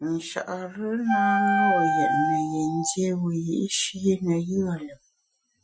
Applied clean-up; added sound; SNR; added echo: classical method Wiener filter.